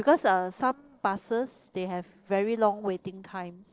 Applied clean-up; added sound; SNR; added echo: neural separator model SepFormer DNS4.